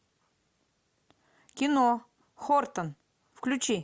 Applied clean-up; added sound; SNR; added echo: none; none; none; none.